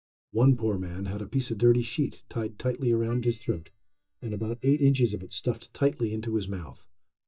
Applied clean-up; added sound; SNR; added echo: neural mask model DeepFilterNet 3.